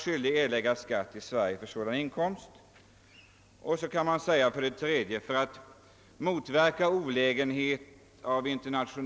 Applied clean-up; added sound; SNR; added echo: none; none; none; none.